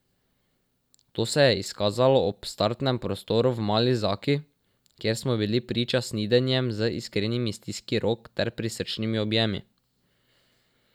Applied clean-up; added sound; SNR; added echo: none; none; none; none.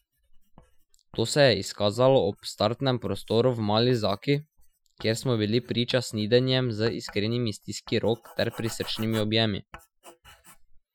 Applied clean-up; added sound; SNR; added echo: classical method Wiener filter.